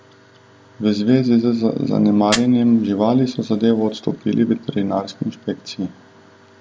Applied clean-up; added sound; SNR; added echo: none; Fire; 18 dB; none.